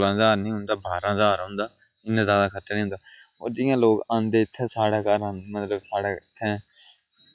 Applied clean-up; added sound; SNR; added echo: classical method log-MMSE.